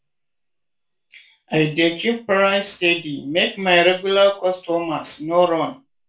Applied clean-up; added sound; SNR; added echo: none; none; none; reverberation time 0.3 s.